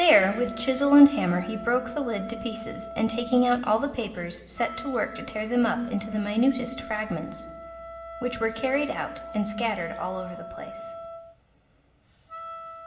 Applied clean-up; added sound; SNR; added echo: none; Wind instrument, woodwind instrument; 14 dB; reverberation time 1.1 s.